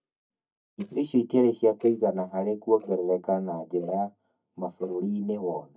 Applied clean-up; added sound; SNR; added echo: neural mask model DeepFilterNet 3.